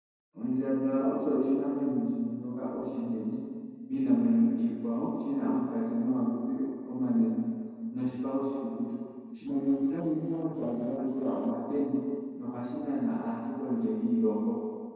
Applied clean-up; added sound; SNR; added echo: neural separator model SepFormer DNS4.